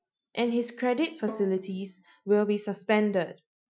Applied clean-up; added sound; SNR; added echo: classical method Wiener filter.